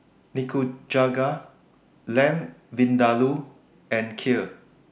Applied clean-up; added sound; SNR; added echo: none; none; none; none.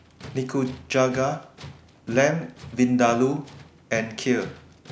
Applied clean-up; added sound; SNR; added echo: none; Tools; 18 dB; none.